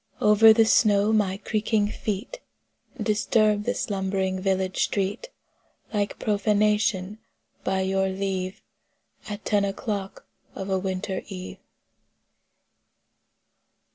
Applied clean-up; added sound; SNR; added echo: none; none; none; none.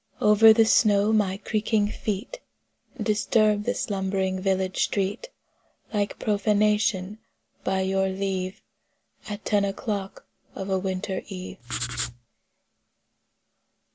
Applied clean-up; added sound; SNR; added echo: none; Writing; 7 dB; none.